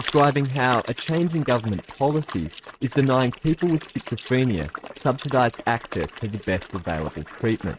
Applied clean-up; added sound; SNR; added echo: neural mask model RNNoise.